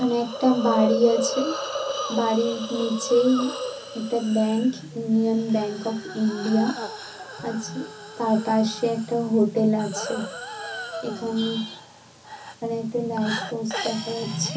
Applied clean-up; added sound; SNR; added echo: none; Hiss; 8 dB; reverberation time 0.3 s.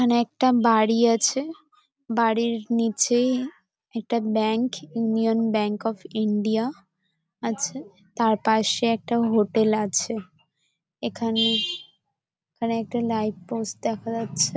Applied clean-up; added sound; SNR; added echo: none; none; none; none.